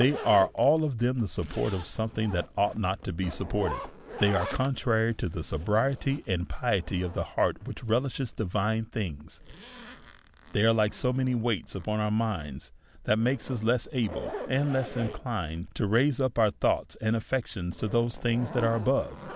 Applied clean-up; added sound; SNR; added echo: none; Zipper (clothing); 16 dB; none.